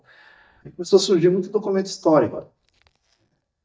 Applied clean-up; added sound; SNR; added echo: neural mask model DeepFilterNet 3.